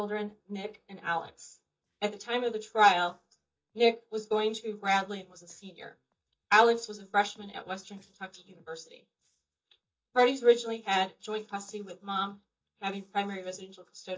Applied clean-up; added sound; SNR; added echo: neural mask model DeepFilterNet 3.